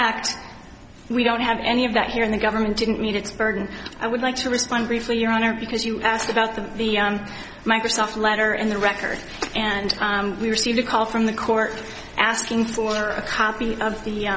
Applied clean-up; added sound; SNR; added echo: none; none; none; none.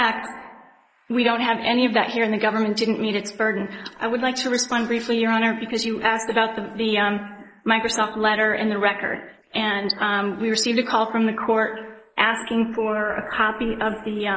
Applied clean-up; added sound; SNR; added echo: neural mask model Resemble Enhance denoiser.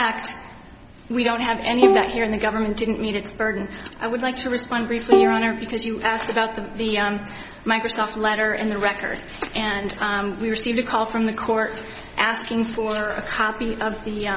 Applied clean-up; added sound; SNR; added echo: none; Bowed string instrument; -2 dB; none.